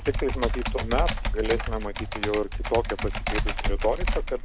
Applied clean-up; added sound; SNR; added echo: none; Computer keyboard; -2 dB; none.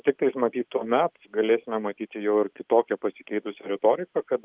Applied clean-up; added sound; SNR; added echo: none; none; none; none.